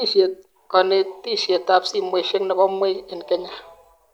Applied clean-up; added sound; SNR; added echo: none; none; none; none.